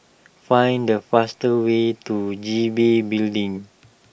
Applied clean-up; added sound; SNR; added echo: none; none; none; none.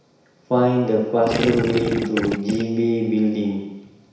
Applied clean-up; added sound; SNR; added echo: none; Gurgling; 3 dB; reverberation time 1.0 s.